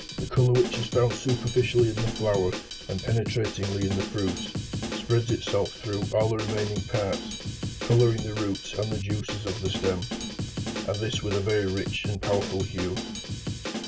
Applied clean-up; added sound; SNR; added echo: none; Drum kit; 6 dB; none.